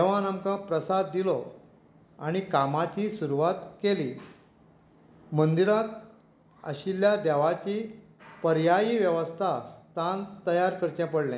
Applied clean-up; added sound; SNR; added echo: none; none; none; none.